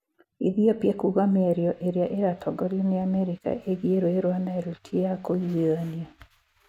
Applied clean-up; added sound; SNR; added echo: none; none; none; none.